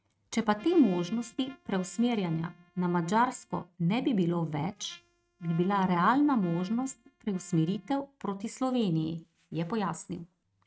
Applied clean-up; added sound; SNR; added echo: neural mask model RNNoise.